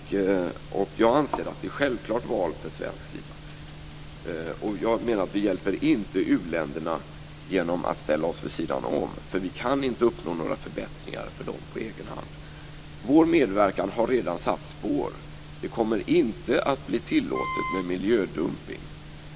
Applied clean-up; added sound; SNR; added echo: none; Wind instrument, woodwind instrument; 6 dB; none.